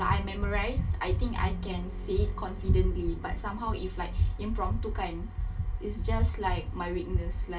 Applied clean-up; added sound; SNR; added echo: none; none; none; reverberation time 0.2 s.